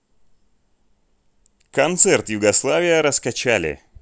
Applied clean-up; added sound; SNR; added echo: none; none; none; none.